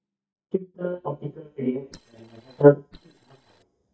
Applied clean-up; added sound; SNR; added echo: neural mask model DeepFilterNet 3.